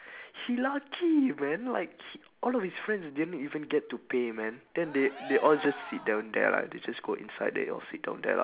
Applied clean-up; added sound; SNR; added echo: none; Cheering; 13 dB; none.